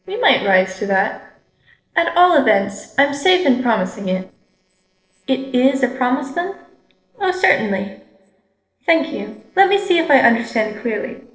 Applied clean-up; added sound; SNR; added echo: neural separator model SepFormer DNS4.